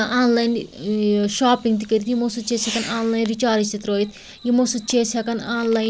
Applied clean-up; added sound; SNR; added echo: none; Fireworks; 19 dB; none.